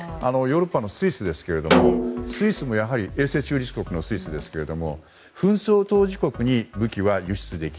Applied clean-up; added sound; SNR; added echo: none; Snare drum; 1 dB; none.